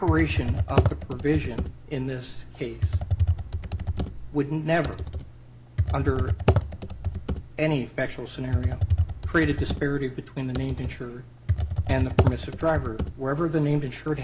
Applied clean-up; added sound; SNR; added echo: none; Computer keyboard; -1 dB; reverberation time 0.2 s.